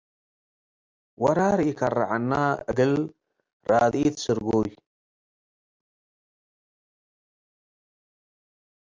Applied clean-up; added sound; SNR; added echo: none; none; none; none.